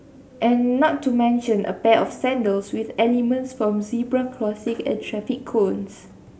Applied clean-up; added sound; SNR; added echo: none; none; none; none.